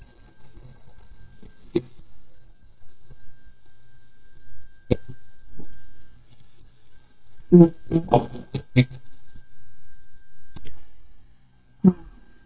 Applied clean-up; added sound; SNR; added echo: neural mask model DeepFilterNet 3.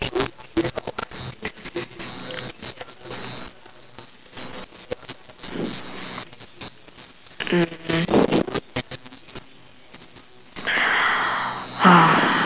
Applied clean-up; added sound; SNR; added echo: none; none; none; none.